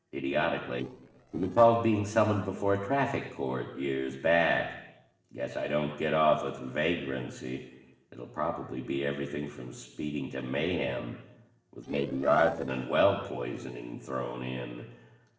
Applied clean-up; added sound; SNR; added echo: neural separator model SepFormer DNS4.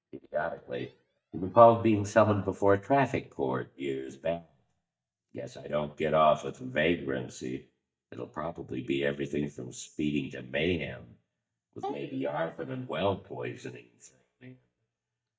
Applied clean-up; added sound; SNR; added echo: neural mask model DeepFilterNet 3.